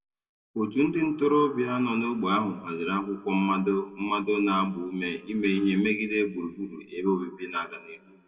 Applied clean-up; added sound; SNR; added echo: none; none; none; reverberation time 1.4 s.